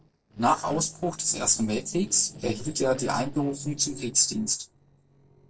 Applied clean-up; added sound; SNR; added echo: neural separator model SepFormer DNS4.